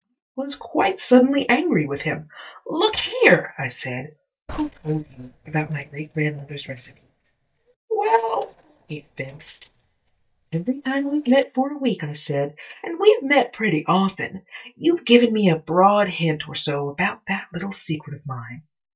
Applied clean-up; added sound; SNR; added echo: neural mask model DeepFilterNet 3.